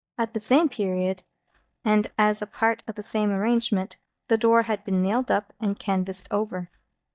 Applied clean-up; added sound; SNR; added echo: neural mask model DeepFilterNet 3.